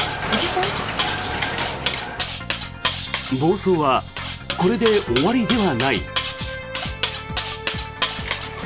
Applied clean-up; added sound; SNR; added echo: none; Cutlery, silverware; 4 dB; none.